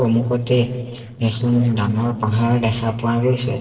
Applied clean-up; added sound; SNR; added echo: neural separator model SepFormer DNS4.